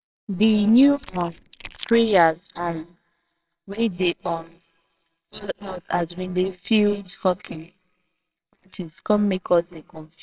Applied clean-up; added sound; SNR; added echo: neural separator model SepFormer WHAMR!.